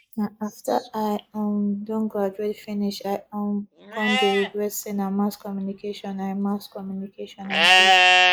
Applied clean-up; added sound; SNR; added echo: neural mask model Resemble Enhance denoiser.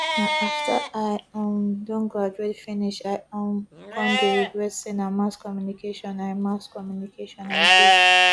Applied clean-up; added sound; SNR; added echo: none; Livestock, farm animals, working animals; -3 dB; none.